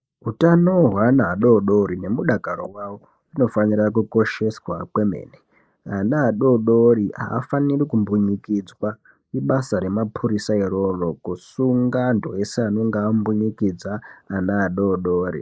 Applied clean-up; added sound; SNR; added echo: neural mask model Resemble Enhance denoiser.